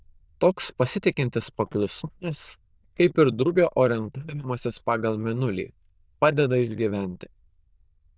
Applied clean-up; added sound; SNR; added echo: neural diffusion model UNIVERSE++.